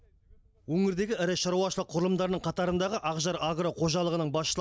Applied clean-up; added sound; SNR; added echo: none; none; none; none.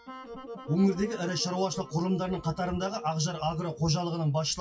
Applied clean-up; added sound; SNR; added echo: classical method WPE with log-MMSE.